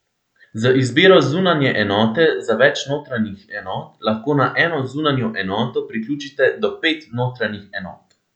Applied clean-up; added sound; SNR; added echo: none; none; none; none.